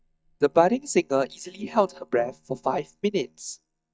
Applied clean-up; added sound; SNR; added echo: neural mask model DeepFilterNet 3.